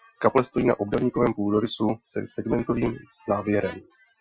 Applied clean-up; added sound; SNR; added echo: classical method Wiener filter.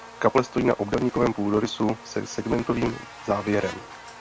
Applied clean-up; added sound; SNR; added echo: none; Buzz; 17 dB; none.